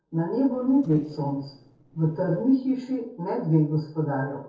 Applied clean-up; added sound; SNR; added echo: neural separator model SepFormer DNS4.